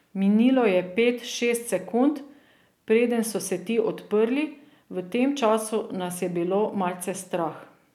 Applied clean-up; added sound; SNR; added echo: none; none; none; none.